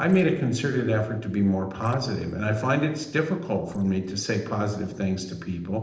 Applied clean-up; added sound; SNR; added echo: neural separator model SepFormer DNS4.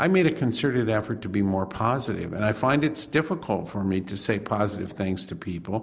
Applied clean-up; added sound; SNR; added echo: none; none; none; none.